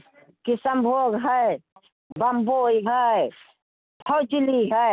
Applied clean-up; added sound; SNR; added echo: none; none; none; none.